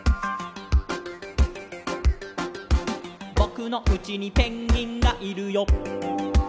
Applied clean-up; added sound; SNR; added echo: none; none; none; none.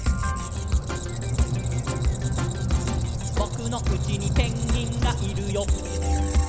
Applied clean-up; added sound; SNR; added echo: none; Squeak; -1 dB; none.